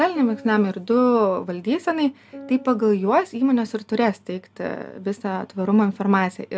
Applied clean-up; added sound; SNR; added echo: none; Piano; 18 dB; none.